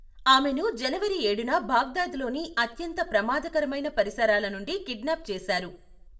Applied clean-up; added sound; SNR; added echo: none; none; none; reverberation time 0.3 s.